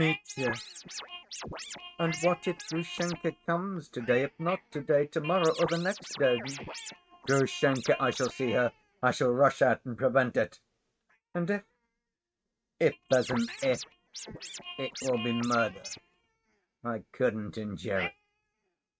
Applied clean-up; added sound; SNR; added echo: neural mask model RNNoise.